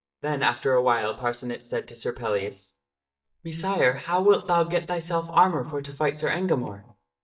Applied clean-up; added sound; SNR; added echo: neural mask model DeepFilterNet 3.